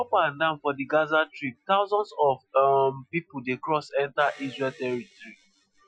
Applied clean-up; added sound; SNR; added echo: classical method Wiener filter.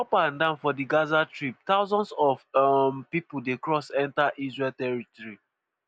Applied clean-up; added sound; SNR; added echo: none; none; none; none.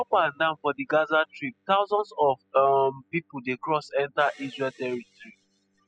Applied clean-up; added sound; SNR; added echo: classical method spectral subtraction.